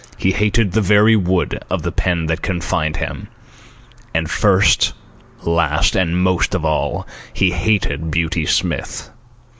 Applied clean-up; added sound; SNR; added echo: none; none; none; none.